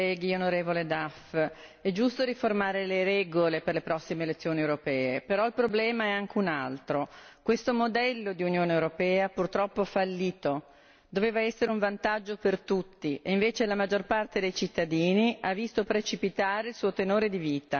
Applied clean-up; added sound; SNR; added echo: none; none; none; none.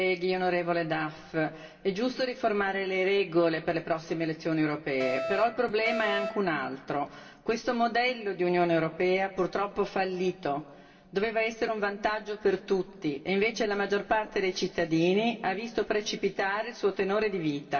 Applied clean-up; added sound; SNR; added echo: none; Alarm; 5 dB; reverberation time 2.9 s.